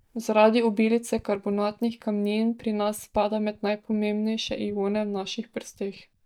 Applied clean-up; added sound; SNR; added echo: neural mask model DeepFilterNet 3.